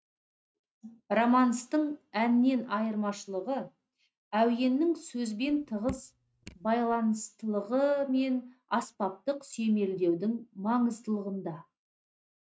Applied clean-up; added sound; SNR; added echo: neural mask model RNNoise.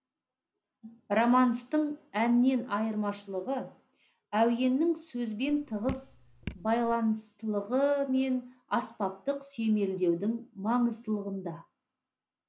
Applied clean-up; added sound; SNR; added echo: none; Drip; 13 dB; none.